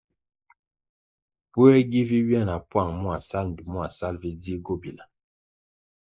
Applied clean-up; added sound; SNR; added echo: neural mask model Resemble Enhance denoiser.